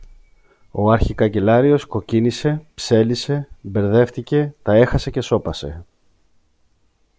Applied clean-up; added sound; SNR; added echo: none; none; none; none.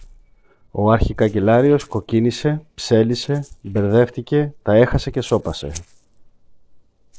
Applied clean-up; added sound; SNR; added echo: neural separator model SepFormer DNS4.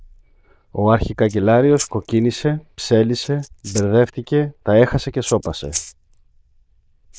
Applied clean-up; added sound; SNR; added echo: neural diffusion model UNIVERSE++.